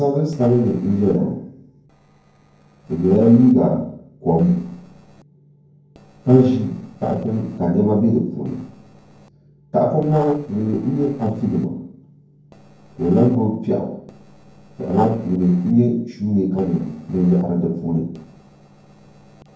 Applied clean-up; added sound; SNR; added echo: neural separator model SepFormer DNS4.